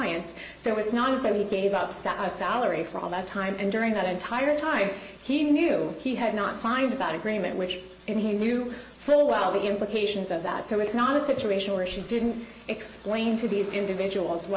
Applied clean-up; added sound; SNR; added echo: none; Bell; 14 dB; none.